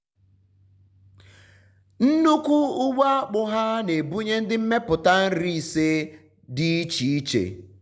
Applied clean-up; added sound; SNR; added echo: none; none; none; none.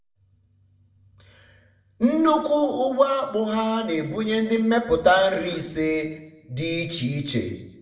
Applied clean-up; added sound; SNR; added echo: none; Cough; 20 dB; reverberation time 0.6 s.